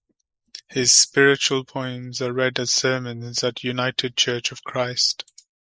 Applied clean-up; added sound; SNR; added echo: neural mask model Resemble Enhance denoiser.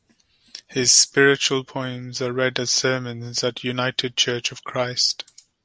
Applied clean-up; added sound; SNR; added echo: none; none; none; none.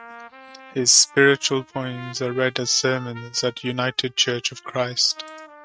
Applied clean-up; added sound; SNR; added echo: neural mask model RNNoise.